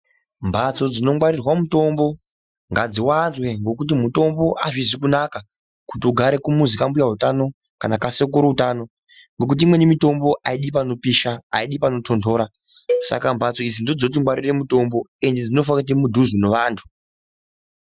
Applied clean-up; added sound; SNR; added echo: classical method Wiener filter.